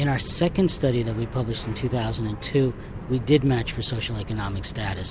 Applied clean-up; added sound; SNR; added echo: none; none; none; none.